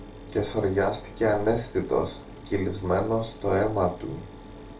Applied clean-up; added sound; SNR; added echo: none; Mechanisms; 16 dB; reverberation time 0.2 s.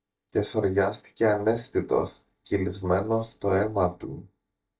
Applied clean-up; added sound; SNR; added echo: neural mask model DeepFilterNet 3.